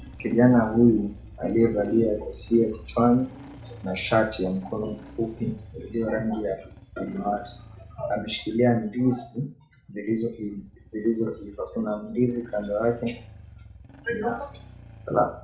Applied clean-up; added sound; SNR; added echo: none; Engine starting / Motorcycle; 19 dB; reverberation time 0.4 s.